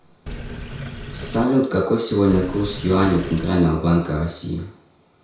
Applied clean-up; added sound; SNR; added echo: none; Sink (filling or washing); 10 dB; reverberation time 0.6 s.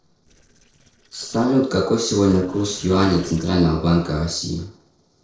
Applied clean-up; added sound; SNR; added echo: neural separator model SepFormer DNS4.